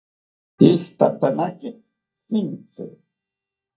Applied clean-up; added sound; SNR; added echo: neural mask model DeepFilterNet 3.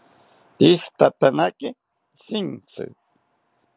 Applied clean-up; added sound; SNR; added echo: none; none; none; none.